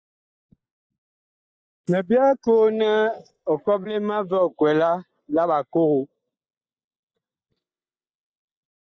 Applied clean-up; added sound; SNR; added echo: neural mask model DeepFilterNet 3.